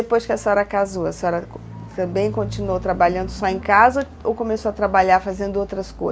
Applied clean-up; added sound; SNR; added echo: none; none; none; none.